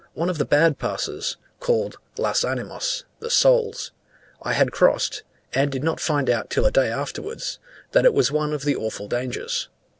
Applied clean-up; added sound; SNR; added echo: none; none; none; none.